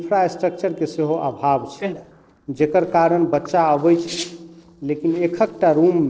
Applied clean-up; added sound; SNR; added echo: neural separator model SepFormer DNS4.